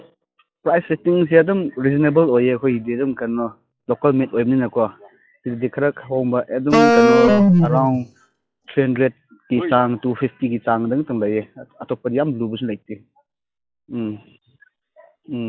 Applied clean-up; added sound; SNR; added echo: classical method log-MMSE.